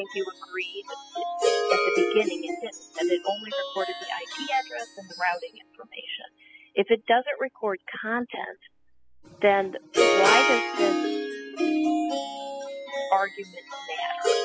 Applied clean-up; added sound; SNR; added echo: classical method spectral subtraction.